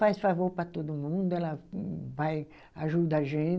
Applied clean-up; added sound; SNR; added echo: none; none; none; none.